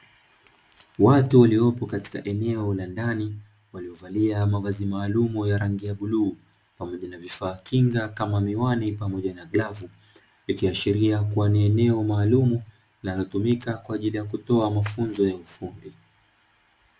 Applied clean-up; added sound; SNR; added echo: none; none; none; none.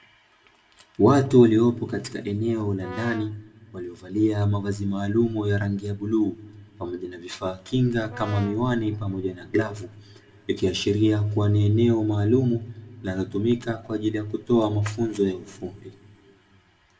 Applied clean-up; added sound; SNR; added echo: none; Brass instrument; 16 dB; reverberation time 1.2 s.